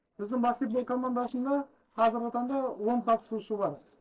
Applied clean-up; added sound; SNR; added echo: neural separator model SepFormer DNS4.